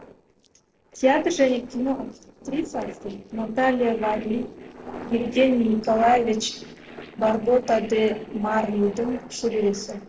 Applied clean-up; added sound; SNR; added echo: neural separator model SepFormer DNS4.